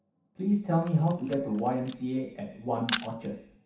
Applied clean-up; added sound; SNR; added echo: none; Camera; 9 dB; reverberation time 0.7 s.